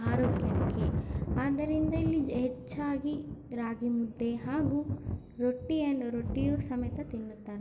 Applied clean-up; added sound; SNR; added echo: none; Thunder; 2 dB; none.